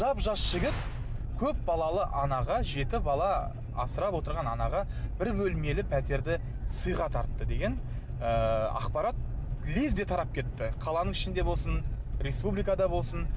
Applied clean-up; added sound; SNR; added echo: none; none; none; none.